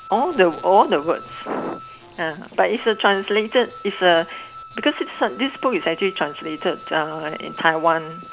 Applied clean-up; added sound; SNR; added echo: none; Wind instrument, woodwind instrument; 18 dB; none.